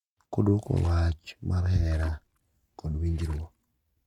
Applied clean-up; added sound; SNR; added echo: neural mask model RNNoise.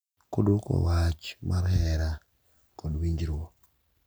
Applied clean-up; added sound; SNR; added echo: none; none; none; none.